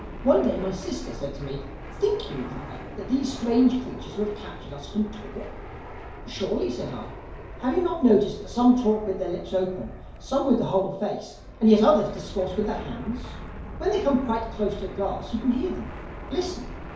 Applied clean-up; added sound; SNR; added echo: none; Fixed-wing aircraft, airplane; 12 dB; reverberation time 2.4 s.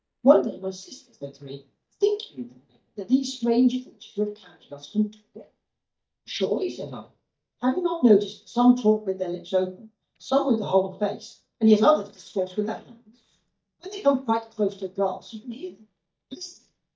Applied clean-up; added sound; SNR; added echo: neural mask model DeepFilterNet 3.